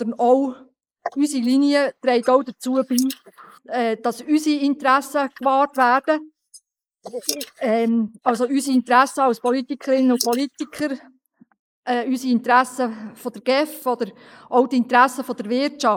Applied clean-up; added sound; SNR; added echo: neural mask model Resemble Enhance denoiser.